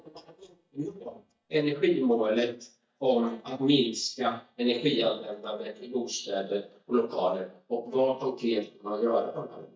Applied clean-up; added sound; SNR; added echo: neural mask model DeepFilterNet 3.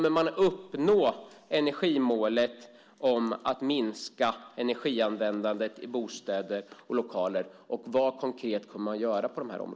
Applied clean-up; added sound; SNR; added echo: none; none; none; none.